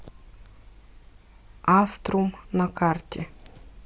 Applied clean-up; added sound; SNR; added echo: none; none; none; none.